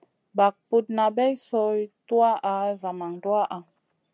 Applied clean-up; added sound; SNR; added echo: none; none; none; none.